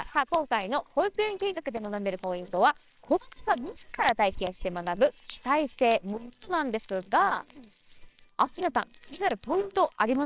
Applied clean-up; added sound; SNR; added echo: neural separator model SepFormer WHAMR!.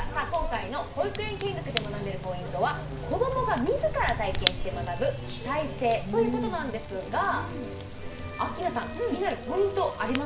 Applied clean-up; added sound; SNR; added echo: none; Fire / Rain; 5 dB; reverberation time 0.4 s.